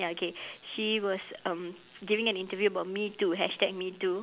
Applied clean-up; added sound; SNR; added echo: none; none; none; none.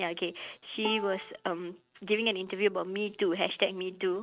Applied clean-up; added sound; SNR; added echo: neural mask model RNNoise.